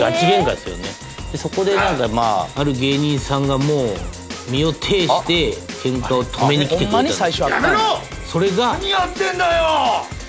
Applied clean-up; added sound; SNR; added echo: none; none; none; none.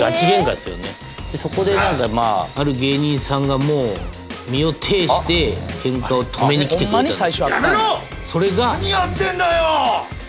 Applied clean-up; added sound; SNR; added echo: none; Breathing; 16 dB; none.